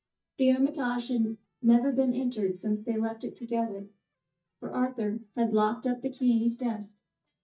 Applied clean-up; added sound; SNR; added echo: neural mask model DeepFilterNet 3.